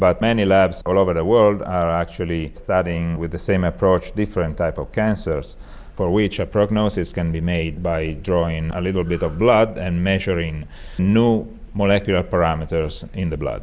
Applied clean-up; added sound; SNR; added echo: none; none; none; none.